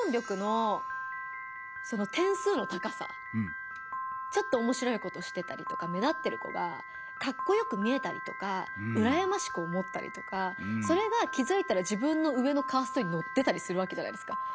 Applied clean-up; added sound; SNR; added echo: none; Piano; 7 dB; none.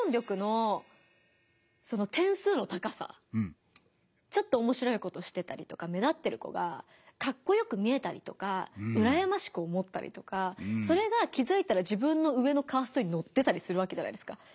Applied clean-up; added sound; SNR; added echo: none; none; none; none.